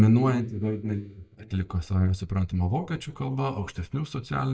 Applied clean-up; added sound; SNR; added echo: neural mask model DeepFilterNet 3.